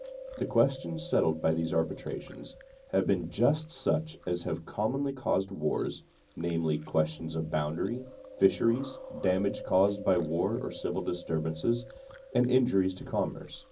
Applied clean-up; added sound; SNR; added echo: none; Chewing, mastication; 17 dB; reverberation time 0.4 s.